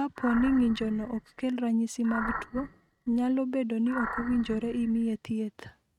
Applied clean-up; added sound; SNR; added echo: neural mask model RNNoise.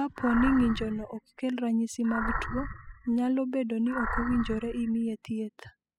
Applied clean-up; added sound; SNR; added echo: classical method spectral subtraction.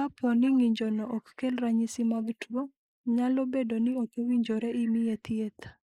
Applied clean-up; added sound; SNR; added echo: neural mask model Resemble Enhance denoiser.